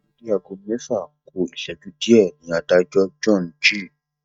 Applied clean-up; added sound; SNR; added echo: neural mask model DeepFilterNet 3.